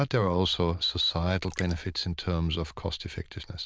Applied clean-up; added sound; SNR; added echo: neural diffusion model UNIVERSE++.